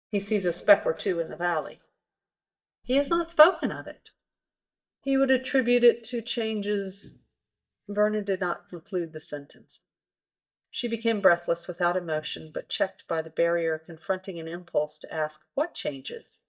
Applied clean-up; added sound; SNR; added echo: neural mask model DeepFilterNet 3.